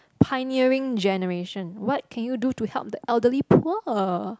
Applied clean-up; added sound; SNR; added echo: none; none; none; none.